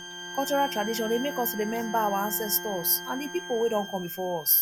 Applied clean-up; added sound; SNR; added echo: none; Bowed string instrument + Bowed string instrument; 10 dB; none.